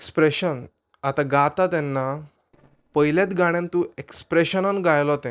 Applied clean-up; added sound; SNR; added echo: neural separator model SepFormer DNS4.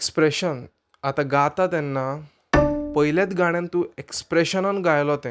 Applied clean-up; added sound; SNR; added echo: none; Bowed string instrument; 3 dB; none.